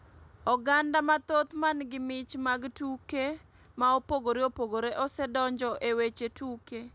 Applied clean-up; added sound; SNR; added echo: none; none; none; none.